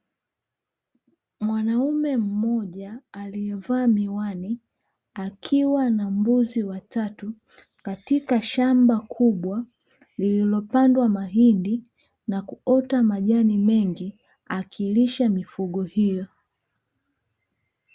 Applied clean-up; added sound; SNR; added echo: none; none; none; none.